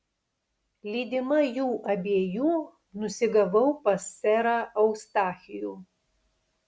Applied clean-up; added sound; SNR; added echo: none; none; none; none.